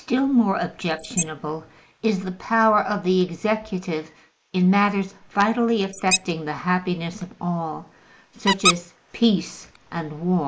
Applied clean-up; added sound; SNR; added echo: neural mask model Resemble Enhance denoiser.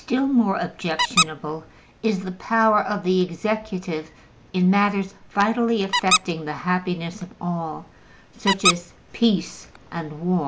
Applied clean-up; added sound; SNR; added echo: none; Squeak; 4 dB; none.